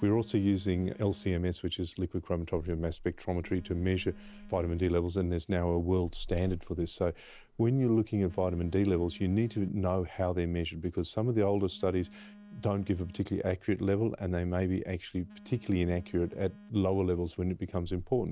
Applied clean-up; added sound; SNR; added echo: none; Telephone; 19 dB; none.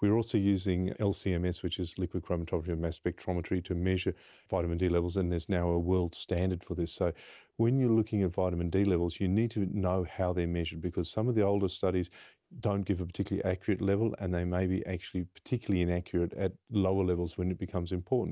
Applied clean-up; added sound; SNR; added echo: none; none; none; none.